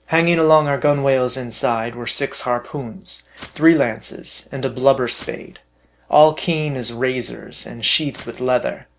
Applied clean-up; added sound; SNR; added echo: neural separator model SepFormer DNS4.